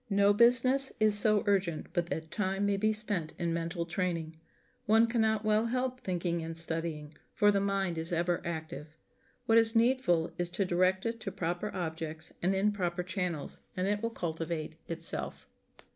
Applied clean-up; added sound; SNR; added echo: none; none; none; none.